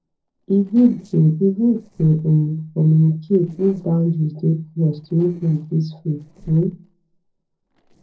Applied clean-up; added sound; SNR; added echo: neural separator model SepFormer DNS4.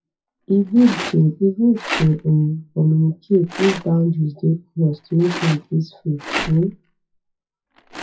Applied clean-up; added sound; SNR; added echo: classical method WPE with log-MMSE.